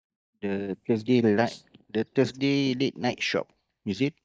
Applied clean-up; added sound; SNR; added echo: neural mask model DeepFilterNet 3.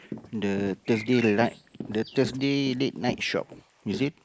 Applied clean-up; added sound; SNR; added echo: neural mask model Resemble Enhance denoiser.